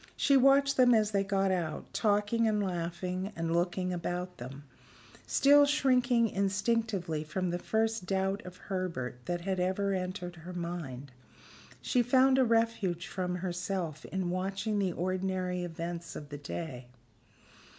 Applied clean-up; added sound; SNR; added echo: none; none; none; none.